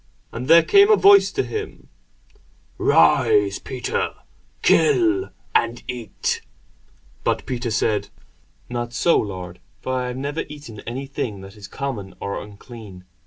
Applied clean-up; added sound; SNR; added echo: none; none; none; none.